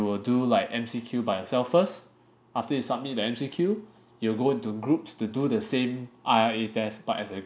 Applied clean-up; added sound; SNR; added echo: none; none; none; none.